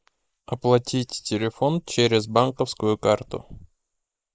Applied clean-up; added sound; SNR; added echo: neural mask model Resemble Enhance denoiser.